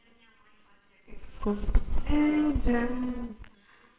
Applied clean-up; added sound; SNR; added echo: neural separator model SepFormer WHAMR!.